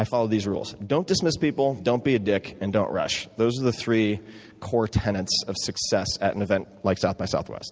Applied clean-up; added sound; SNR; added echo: none; none; none; none.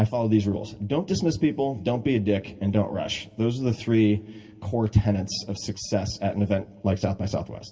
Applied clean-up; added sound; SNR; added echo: none; none; none; reverberation time 0.2 s.